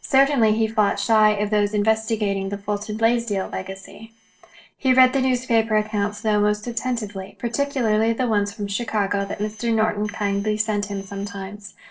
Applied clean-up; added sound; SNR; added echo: neural separator model SepFormer DNS4.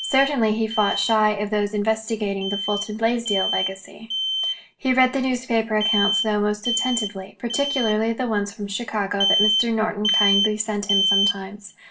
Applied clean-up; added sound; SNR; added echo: none; Alarm; 3 dB; reverberation time 0.2 s.